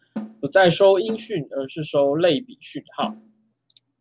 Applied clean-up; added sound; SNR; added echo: none; Snare drum; 13 dB; none.